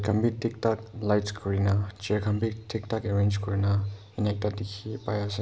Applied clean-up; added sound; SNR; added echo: none; none; none; none.